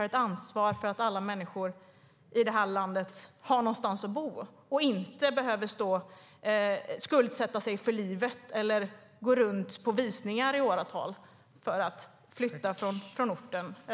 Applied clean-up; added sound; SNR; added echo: none; none; none; none.